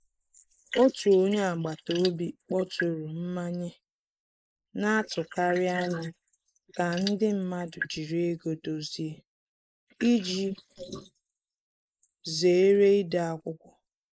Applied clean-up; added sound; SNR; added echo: neural mask model Resemble Enhance denoiser.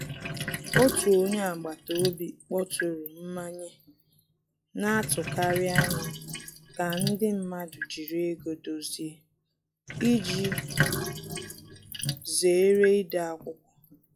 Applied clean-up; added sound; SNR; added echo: classical method log-MMSE.